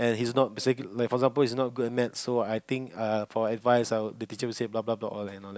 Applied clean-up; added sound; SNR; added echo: none; none; none; none.